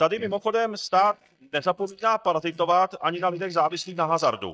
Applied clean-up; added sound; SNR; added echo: neural mask model DeepFilterNet 3.